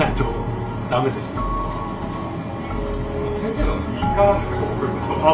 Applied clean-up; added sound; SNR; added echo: none; none; none; reverberation time 0.3 s.